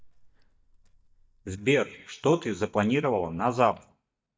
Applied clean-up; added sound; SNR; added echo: neural mask model DeepFilterNet 3.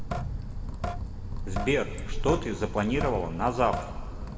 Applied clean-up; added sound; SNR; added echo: none; Drip / Sink (filling or washing); 2 dB; reverberation time 2.1 s.